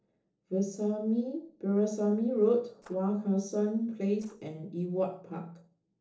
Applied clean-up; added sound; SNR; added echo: neural separator model SepFormer DNS4.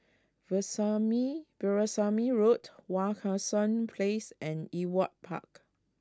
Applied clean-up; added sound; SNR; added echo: none; none; none; none.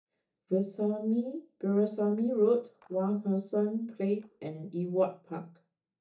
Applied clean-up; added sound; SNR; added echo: neural mask model DeepFilterNet 3.